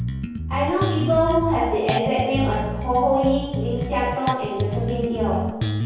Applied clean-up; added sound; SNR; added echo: none; Bass guitar; 4 dB; reverberation time 1.3 s.